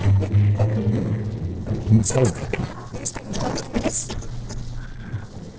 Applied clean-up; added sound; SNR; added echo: neural separator model SepFormer DNS4.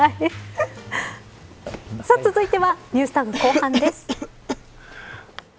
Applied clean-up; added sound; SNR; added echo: none; Cough; 6 dB; none.